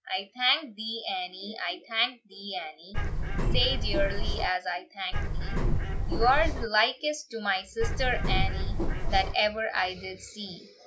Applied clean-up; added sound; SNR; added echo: none; Bird; -4 dB; none.